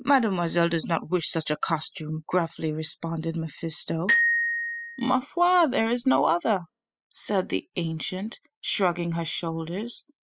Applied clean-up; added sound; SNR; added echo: classical method spectral subtraction.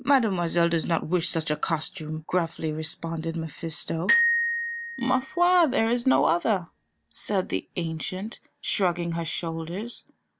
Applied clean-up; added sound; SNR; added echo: none; Glockenspiel; 3 dB; none.